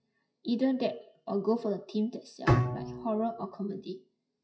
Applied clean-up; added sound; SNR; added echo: classical method WPE with log-MMSE.